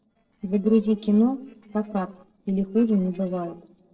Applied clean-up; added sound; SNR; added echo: neural separator model SepFormer DNS4.